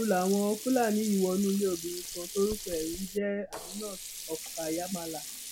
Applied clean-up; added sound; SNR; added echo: none; Sink (filling or washing); 10 dB; none.